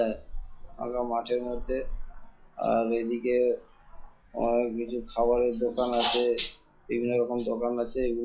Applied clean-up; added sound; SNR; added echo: classical method log-MMSE.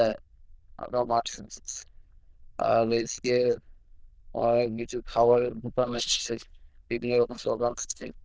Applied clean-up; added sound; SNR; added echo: neural diffusion model UNIVERSE++.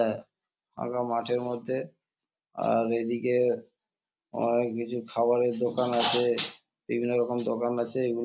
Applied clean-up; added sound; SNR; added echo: none; none; none; none.